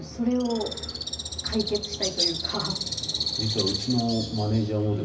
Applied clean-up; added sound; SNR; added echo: none; Bird; 4 dB; reverberation time 0.4 s.